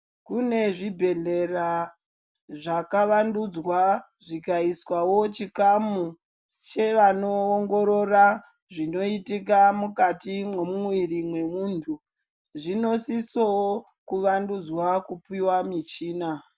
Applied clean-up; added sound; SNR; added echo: none; none; none; none.